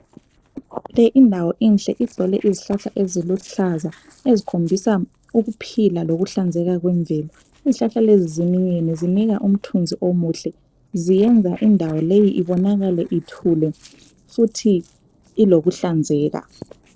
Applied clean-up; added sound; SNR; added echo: neural separator model SepFormer DNS4.